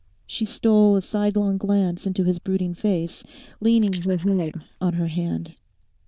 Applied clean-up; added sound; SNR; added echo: neural diffusion model UNIVERSE++.